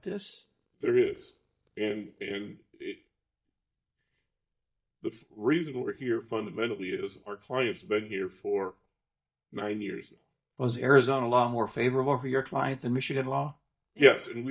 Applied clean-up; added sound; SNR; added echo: neural mask model DeepFilterNet 3.